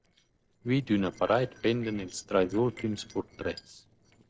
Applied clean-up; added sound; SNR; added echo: neural separator model SepFormer DNS4.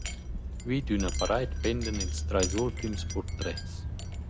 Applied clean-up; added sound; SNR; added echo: none; Wind chime; 1 dB; none.